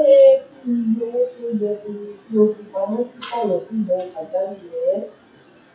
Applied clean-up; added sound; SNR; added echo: classical method WPE with log-MMSE.